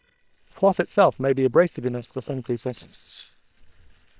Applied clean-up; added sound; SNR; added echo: neural separator model SepFormer WHAM!.